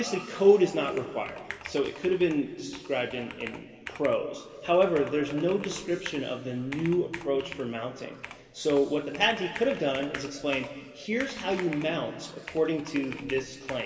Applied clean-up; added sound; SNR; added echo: none; Computer keyboard; 16 dB; reverberation time 2.3 s.